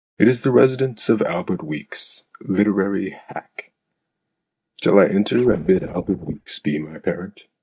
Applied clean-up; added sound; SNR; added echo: neural mask model DeepFilterNet 3.